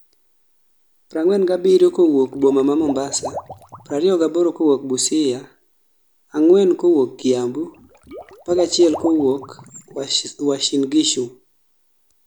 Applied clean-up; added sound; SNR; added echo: none; Water / Liquid; 17 dB; none.